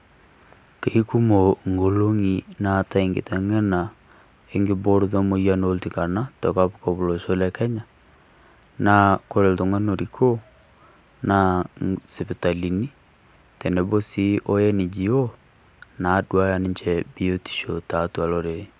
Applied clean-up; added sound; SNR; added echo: none; none; none; none.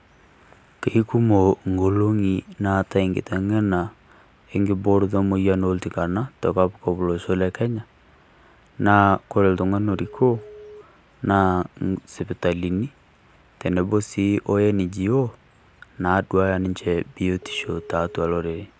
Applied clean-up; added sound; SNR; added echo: none; Telephone; 19 dB; none.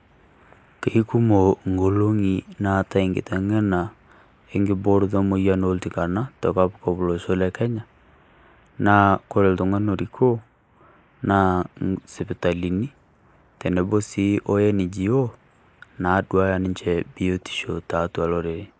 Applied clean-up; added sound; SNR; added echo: neural mask model Resemble Enhance denoiser.